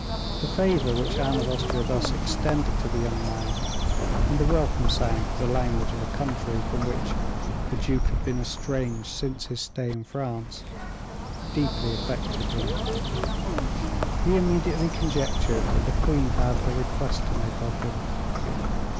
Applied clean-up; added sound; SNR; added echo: none; Bird; -3 dB; none.